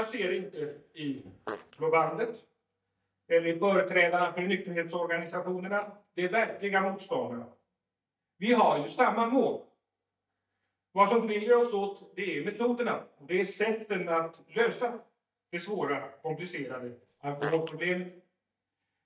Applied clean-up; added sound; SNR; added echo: neural mask model DeepFilterNet 3.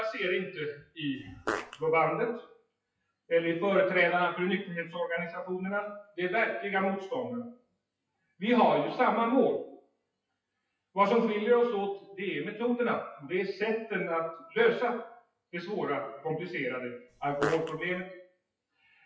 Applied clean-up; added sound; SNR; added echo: classical method WPE with log-MMSE.